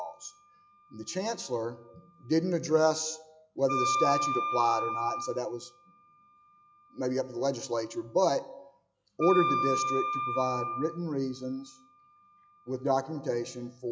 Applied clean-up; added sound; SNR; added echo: classical method log-MMSE.